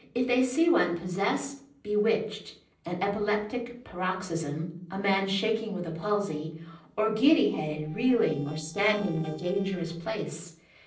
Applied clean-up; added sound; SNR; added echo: neural separator model SepFormer DNS4.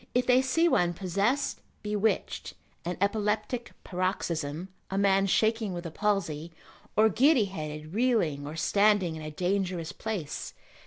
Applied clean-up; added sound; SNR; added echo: none; none; none; none.